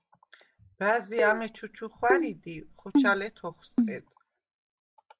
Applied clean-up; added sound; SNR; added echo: none; Keyboard (musical); -2 dB; none.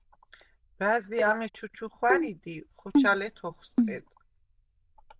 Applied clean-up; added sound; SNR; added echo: neural diffusion model UNIVERSE++.